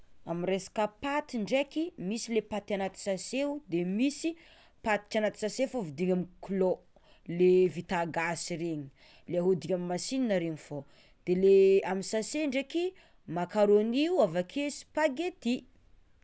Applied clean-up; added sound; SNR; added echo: none; none; none; none.